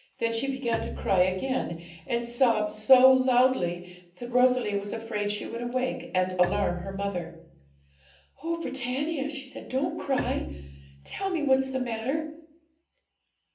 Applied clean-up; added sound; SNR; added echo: none; Bowed string instrument; 14 dB; reverberation time 0.6 s.